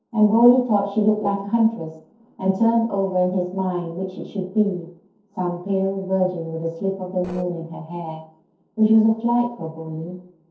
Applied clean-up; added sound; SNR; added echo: neural separator model SepFormer DNS4.